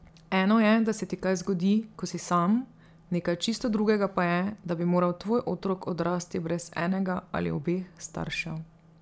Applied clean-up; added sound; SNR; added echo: none; none; none; none.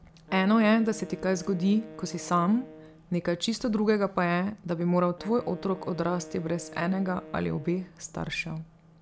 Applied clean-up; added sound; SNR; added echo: none; Wind instrument, woodwind instrument; 19 dB; none.